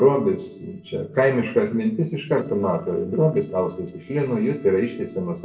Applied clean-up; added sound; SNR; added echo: neural separator model SepFormer DNS4.